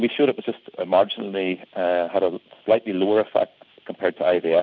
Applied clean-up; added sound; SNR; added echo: none; none; none; none.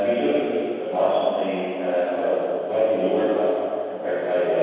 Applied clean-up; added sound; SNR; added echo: none; none; none; reverberation time 2.2 s.